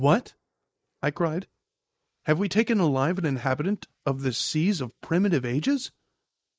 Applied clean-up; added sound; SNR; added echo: neural mask model Resemble Enhance denoiser.